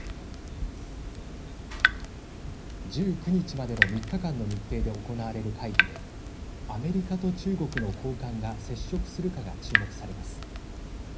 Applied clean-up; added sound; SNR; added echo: none; Drip / Water tap, faucet; -1 dB; reverberation time 0.5 s.